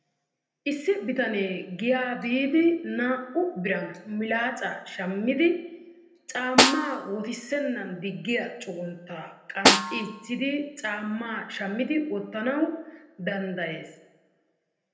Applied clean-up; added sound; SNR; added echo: none; Snare drum; -3 dB; reverberation time 0.6 s.